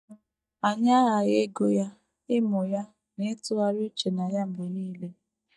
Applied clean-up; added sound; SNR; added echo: neural mask model DeepFilterNet 3.